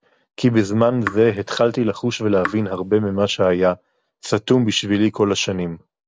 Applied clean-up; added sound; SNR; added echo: none; Raindrop / Drip; 14 dB; none.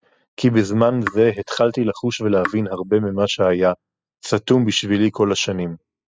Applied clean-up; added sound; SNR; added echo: classical method spectral subtraction.